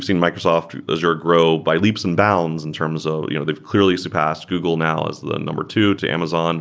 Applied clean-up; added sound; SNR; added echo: none; none; none; none.